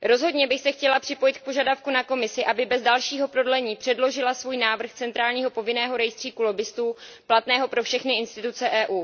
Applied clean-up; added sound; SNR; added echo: none; none; none; none.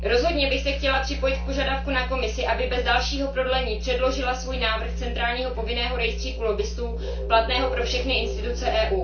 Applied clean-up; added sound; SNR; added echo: none; Musical instrument; 3 dB; reverberation time 0.3 s.